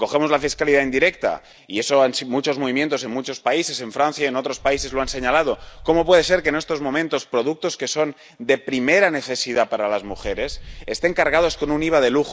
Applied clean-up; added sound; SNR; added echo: neural mask model DeepFilterNet 3.